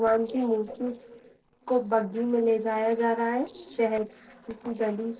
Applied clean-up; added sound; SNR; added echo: neural separator model SepFormer DNS4.